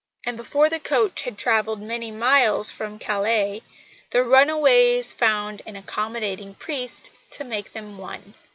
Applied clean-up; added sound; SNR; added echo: none; none; none; none.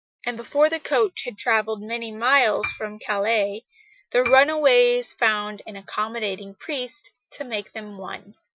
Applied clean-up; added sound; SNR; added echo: classical method Wiener filter.